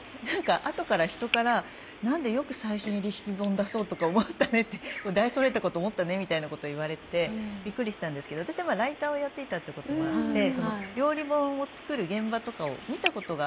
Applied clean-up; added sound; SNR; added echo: none; Bird vocalization, bird call, bird song; 14 dB; none.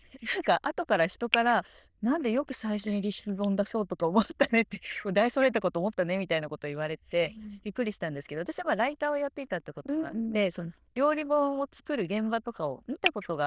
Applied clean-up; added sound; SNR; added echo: neural diffusion model UNIVERSE++.